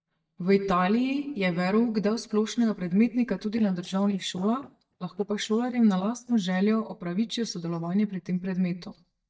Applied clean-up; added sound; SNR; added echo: neural mask model DeepFilterNet 3.